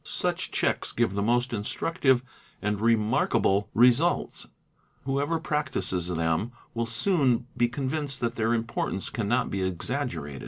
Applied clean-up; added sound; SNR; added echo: none; none; none; none.